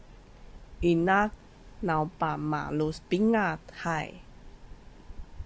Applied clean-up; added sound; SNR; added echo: none; none; none; none.